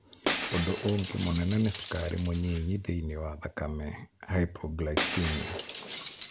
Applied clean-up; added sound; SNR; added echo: none; Shatter; 3 dB; none.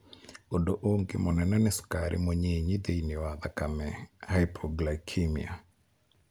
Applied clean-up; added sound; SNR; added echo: none; none; none; none.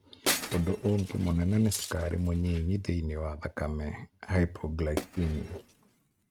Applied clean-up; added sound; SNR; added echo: neural mask model RNNoise.